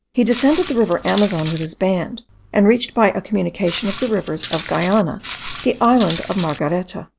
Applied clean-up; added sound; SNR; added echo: none; Walk, footsteps; 10 dB; none.